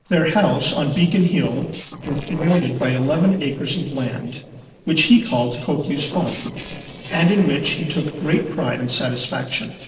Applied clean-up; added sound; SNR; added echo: neural separator model SepFormer DNS4.